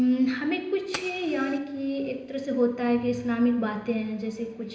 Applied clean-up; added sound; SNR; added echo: none; Fire; 17 dB; reverberation time 0.9 s.